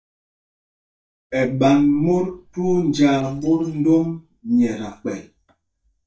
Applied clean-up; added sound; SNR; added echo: neural mask model DeepFilterNet 3.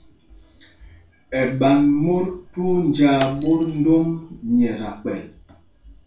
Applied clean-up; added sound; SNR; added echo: none; Shatter; 16 dB; reverberation time 0.3 s.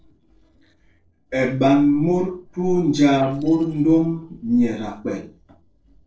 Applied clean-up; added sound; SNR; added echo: neural separator model SepFormer DNS4.